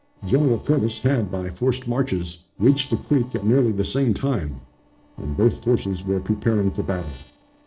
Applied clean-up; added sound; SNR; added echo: neural separator model SepFormer DNS4.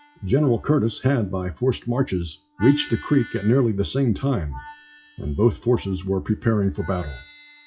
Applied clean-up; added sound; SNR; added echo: classical method WPE with log-MMSE.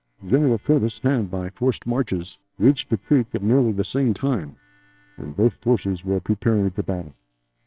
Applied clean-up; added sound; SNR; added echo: neural separator model SepFormer WHAMR!.